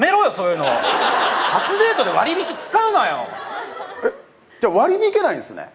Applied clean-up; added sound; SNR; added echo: none; none; none; none.